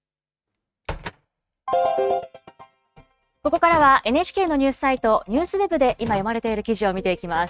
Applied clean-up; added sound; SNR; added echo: neural mask model RNNoise.